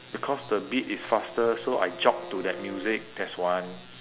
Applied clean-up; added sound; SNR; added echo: none; Bowed string instrument; 17 dB; none.